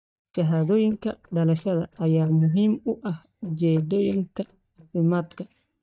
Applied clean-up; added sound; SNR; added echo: neural mask model DeepFilterNet 3.